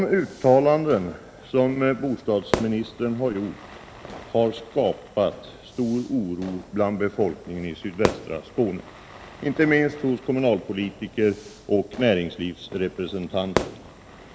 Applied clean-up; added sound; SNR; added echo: none; Fire / Fireworks; 12 dB; reverberation time 0.5 s.